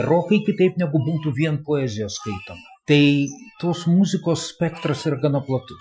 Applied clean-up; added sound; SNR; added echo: classical method Wiener filter.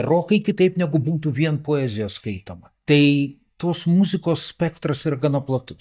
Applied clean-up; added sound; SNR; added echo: neural mask model DeepFilterNet 3.